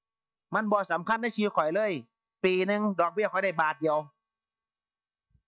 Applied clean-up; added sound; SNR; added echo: neural mask model DeepFilterNet 3.